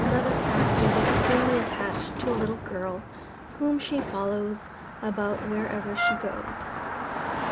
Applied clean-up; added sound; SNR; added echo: none; Car passing by + Trumpet; -1 dB; none.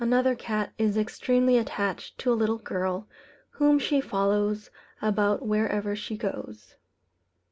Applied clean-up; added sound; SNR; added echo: none; none; none; none.